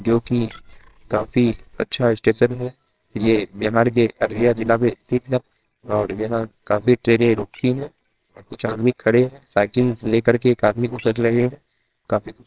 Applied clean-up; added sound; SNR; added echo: neural separator model SepFormer WHAMR!.